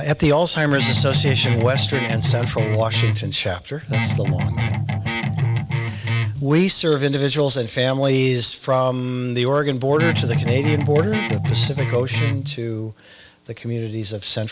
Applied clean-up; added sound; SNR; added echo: none; Guitar; 0 dB; none.